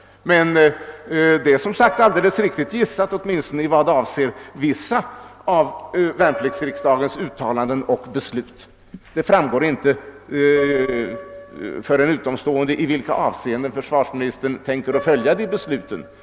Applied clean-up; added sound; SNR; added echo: none; Piano; 17 dB; none.